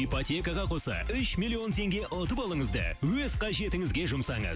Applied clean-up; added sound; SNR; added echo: none; none; none; none.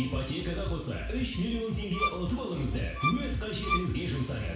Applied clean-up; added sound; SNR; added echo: none; Bowed string instrument; 3 dB; reverberation time 0.7 s.